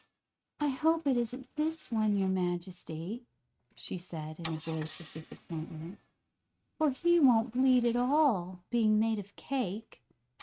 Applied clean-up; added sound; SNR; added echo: neural mask model RNNoise.